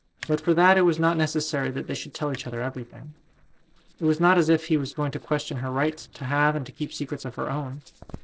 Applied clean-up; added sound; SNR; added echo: neural separator model SepFormer DNS4.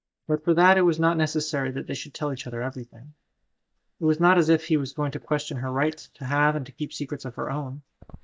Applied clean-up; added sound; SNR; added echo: neural mask model DeepFilterNet 3.